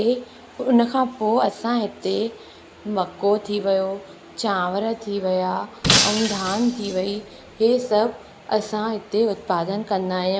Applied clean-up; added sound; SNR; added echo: none; Shatter; 1 dB; none.